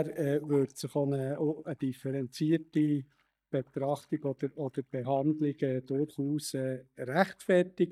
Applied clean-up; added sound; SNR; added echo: neural mask model DeepFilterNet 3.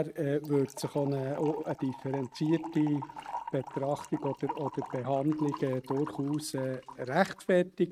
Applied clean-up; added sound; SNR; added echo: neural mask model RNNoise.